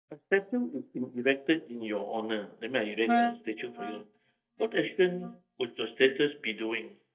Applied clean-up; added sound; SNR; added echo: neural mask model DeepFilterNet 3.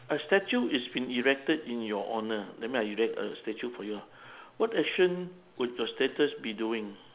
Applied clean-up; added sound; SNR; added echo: none; none; none; none.